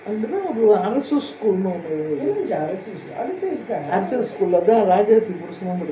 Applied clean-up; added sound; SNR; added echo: none; none; none; reverberation time 0.3 s.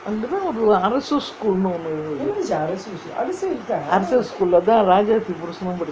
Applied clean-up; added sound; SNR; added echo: none; none; none; none.